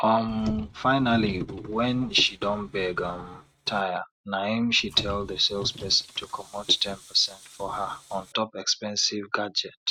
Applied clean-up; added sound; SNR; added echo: neural mask model RNNoise.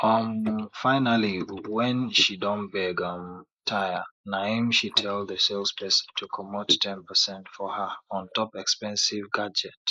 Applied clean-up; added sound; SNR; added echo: neural mask model Resemble Enhance denoiser.